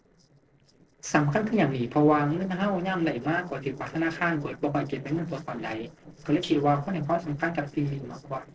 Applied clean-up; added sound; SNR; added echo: neural separator model SepFormer DNS4.